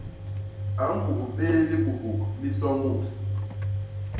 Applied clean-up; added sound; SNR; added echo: none; Slam / Engine; 1 dB; reverberation time 0.9 s.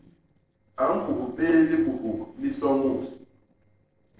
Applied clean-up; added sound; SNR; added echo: neural separator model SepFormer DNS4.